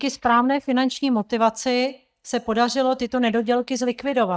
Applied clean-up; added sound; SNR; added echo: neural mask model DeepFilterNet 3.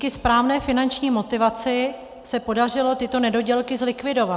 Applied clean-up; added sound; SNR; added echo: none; none; none; none.